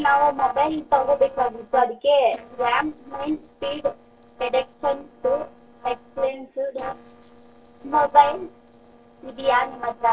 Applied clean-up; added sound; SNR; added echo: neural separator model SepFormer DNS4.